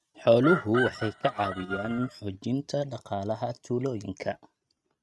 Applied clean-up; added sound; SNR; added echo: neural mask model RNNoise.